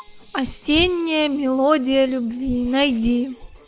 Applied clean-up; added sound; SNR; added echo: none; none; none; none.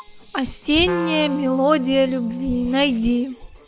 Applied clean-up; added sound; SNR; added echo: none; Wind instrument, woodwind instrument; 12 dB; none.